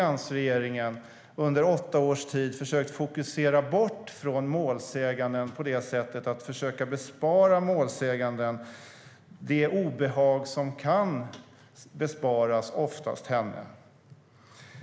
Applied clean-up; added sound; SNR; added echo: none; none; none; none.